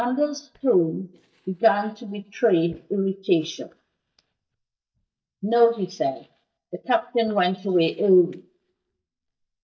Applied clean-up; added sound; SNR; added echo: neural mask model DeepFilterNet 3.